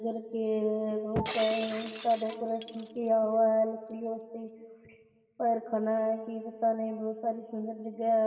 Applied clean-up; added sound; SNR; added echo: none; Shatter; 8 dB; reverberation time 2.4 s.